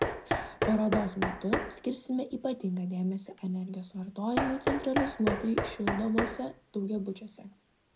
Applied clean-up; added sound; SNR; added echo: none; Knock; 3 dB; reverberation time 0.4 s.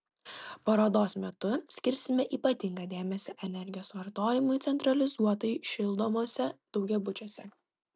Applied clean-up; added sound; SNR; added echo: none; none; none; none.